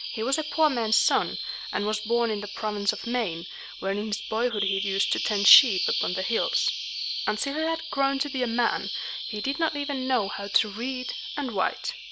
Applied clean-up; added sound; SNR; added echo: none; Bird vocalization, bird call, bird song; 6 dB; none.